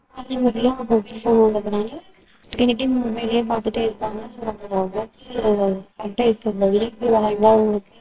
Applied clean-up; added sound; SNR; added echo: neural separator model SepFormer WHAMR!.